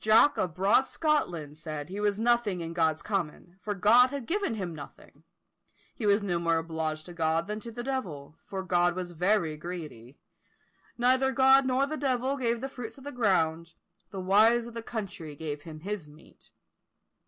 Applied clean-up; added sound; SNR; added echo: none; none; none; none.